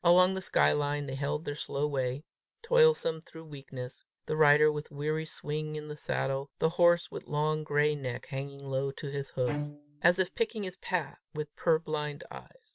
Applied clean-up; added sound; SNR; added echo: none; Bowed string instrument; 10 dB; none.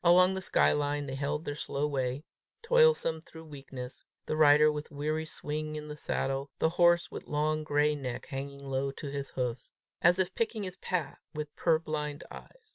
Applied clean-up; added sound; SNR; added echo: none; none; none; none.